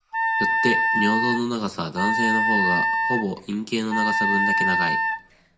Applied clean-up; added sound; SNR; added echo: none; Wind instrument, woodwind instrument; -4 dB; reverberation time 0.5 s.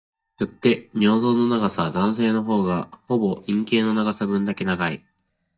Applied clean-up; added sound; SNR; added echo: neural mask model DeepFilterNet 3.